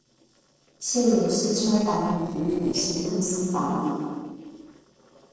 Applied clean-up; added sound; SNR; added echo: neural separator model SepFormer DNS4.